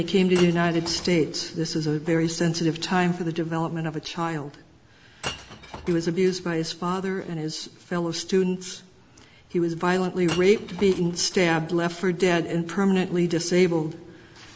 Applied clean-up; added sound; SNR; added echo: none; Shatter / Crushing; 18 dB; none.